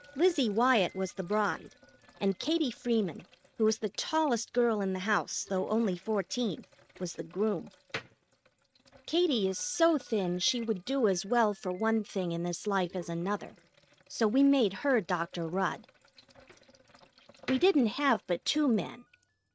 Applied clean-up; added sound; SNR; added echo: neural mask model RNNoise.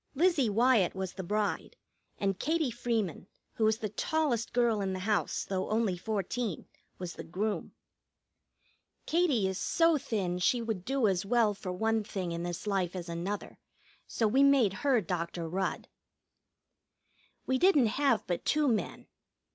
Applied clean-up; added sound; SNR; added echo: none; none; none; none.